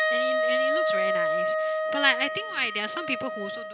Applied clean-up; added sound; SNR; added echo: none; Wind instrument, woodwind instrument; -5 dB; none.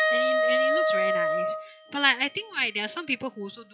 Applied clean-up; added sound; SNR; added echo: classical method log-MMSE.